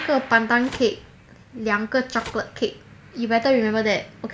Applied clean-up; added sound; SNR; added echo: none; Telephone; 20 dB; none.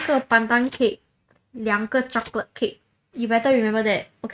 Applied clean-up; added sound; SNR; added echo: neural mask model RNNoise.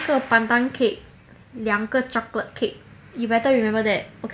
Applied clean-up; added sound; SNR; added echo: none; none; none; none.